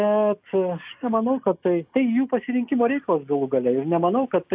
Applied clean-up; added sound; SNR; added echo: neural mask model Resemble Enhance denoiser.